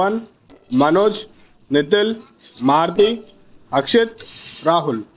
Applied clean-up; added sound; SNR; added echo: neural separator model SepFormer DNS4.